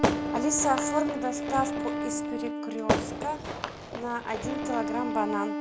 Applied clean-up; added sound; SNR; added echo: none; Fireworks + Wind instrument, woodwind instrument; -1 dB; none.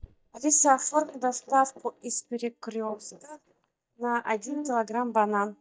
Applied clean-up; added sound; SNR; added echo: neural mask model DeepFilterNet 3.